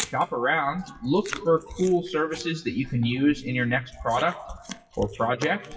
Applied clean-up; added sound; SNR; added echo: classical method WPE with log-MMSE.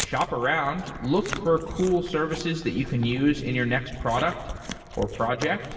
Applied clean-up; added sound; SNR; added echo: none; Chewing, mastication; 13 dB; reverberation time 2.6 s.